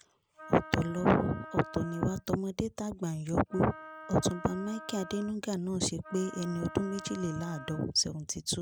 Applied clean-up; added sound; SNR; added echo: none; Wind instrument, woodwind instrument; 15 dB; none.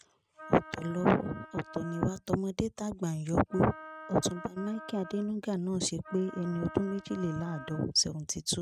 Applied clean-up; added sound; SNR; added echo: neural mask model RNNoise.